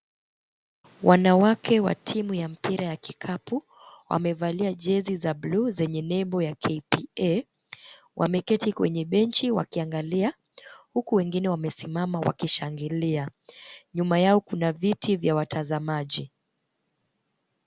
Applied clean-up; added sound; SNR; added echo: none; none; none; none.